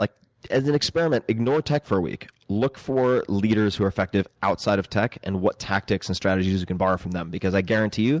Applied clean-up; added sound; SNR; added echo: none; none; none; none.